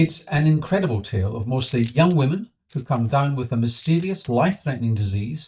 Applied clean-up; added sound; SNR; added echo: neural mask model DeepFilterNet 3.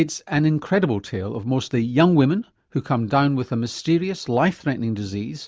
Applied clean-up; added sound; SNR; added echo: none; none; none; none.